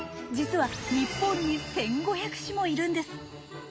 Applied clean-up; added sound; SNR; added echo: none; none; none; none.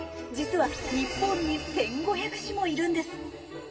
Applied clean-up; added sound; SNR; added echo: none; none; none; reverberation time 2.6 s.